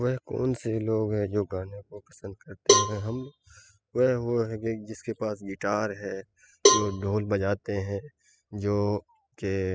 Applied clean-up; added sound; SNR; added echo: classical method spectral subtraction.